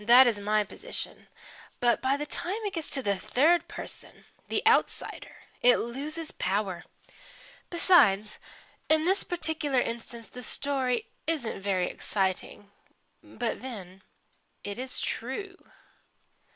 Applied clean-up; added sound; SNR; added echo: none; none; none; none.